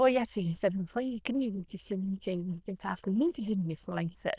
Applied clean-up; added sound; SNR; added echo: neural diffusion model UNIVERSE++.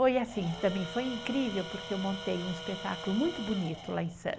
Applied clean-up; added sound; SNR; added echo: none; Tools; 11 dB; none.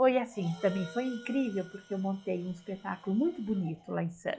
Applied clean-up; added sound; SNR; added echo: classical method log-MMSE.